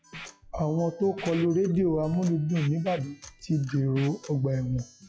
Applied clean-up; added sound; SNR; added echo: classical method log-MMSE.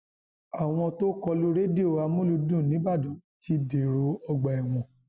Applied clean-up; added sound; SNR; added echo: none; none; none; none.